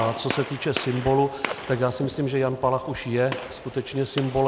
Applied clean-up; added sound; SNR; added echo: none; Gunshot, gunfire; 11 dB; none.